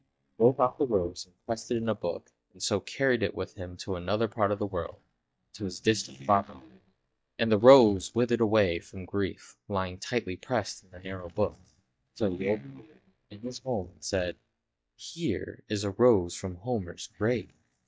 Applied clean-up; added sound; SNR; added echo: neural mask model DeepFilterNet 3.